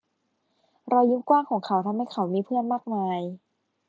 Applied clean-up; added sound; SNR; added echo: none; none; none; none.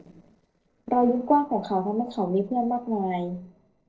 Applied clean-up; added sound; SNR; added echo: neural separator model SepFormer DNS4.